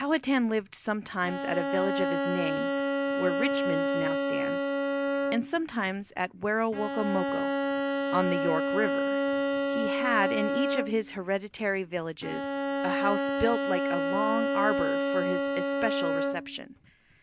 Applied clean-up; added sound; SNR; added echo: none; Bowed string instrument; -2 dB; none.